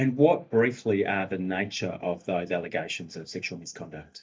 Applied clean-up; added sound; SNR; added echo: neural mask model DeepFilterNet 3.